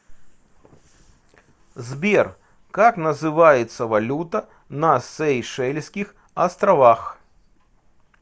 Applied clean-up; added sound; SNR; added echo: none; none; none; none.